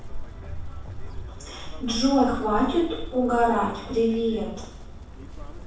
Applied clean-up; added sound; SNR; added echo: none; Chirp, tweet; 8 dB; reverberation time 0.7 s.